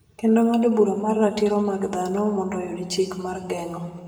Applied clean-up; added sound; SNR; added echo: none; none; none; reverberation time 1.4 s.